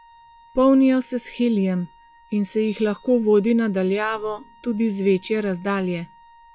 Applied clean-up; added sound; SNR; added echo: classical method log-MMSE.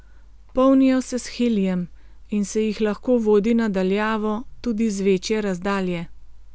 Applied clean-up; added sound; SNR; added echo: none; none; none; none.